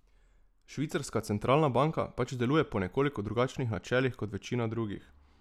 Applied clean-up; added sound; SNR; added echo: none; none; none; none.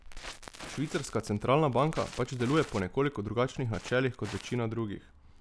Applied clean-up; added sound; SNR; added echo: none; Crackle; 16 dB; none.